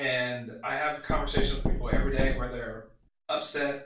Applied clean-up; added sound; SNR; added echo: none; Knock; -3 dB; reverberation time 0.3 s.